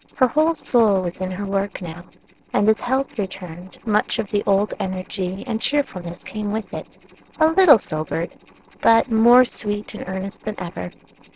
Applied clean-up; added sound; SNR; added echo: neural separator model SepFormer DNS4.